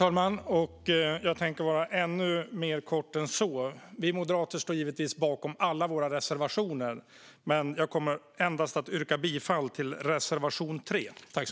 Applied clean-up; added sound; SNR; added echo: none; none; none; none.